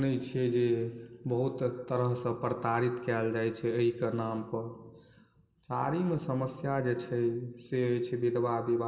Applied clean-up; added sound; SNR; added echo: none; none; none; reverberation time 0.7 s.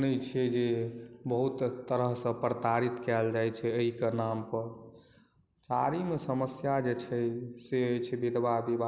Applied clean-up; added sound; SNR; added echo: none; none; none; none.